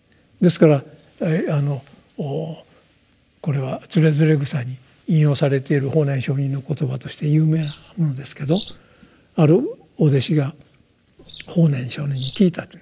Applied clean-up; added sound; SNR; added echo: none; Bird vocalization, bird call, bird song; 13 dB; none.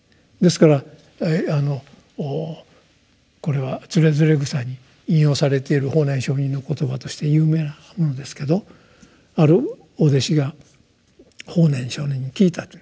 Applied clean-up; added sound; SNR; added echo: none; none; none; none.